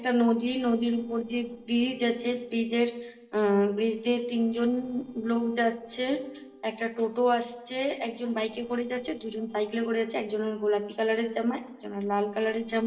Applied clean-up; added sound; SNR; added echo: neural separator model SepFormer DNS4.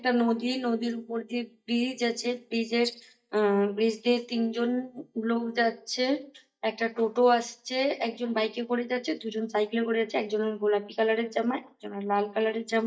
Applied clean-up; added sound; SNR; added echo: neural mask model DeepFilterNet 3.